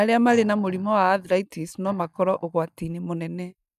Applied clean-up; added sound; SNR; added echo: neural mask model DeepFilterNet 3.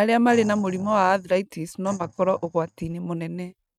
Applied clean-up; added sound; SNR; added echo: neural mask model RNNoise.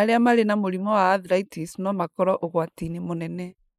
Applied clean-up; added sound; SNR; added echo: neural mask model Resemble Enhance denoiser.